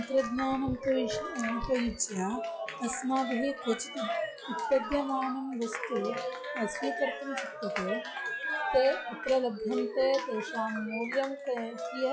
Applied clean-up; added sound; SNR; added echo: classical method log-MMSE.